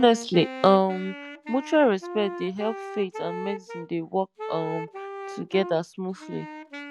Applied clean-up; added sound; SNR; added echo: none; Wind instrument, woodwind instrument; 11 dB; none.